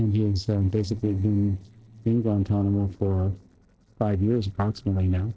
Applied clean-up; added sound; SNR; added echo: neural separator model SepFormer DNS4.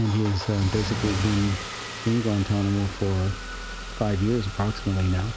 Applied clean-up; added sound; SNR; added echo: none; Engine starting / Car; 9 dB; none.